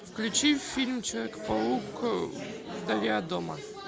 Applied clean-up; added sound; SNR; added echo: none; none; none; none.